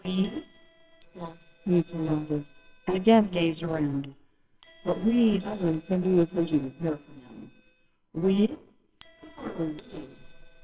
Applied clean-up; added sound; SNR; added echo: neural separator model SepFormer WHAMR!.